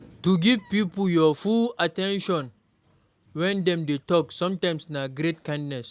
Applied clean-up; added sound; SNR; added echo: none; none; none; none.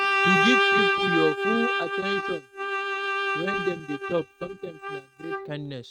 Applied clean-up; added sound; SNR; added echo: neural mask model RNNoise.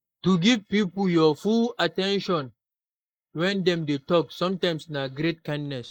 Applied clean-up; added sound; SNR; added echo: neural mask model Resemble Enhance denoiser.